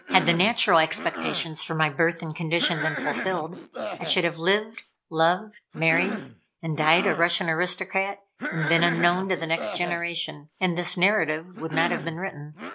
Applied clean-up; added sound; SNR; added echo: none; Cough; 10 dB; none.